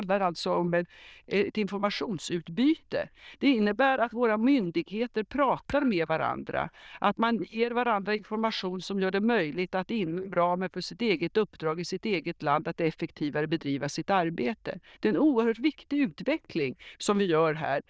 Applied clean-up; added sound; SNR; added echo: neural diffusion model UNIVERSE++.